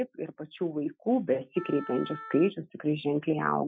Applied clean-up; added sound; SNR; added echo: classical method Wiener filter.